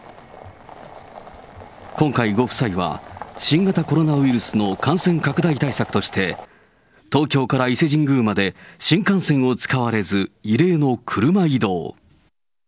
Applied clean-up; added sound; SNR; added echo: none; none; none; none.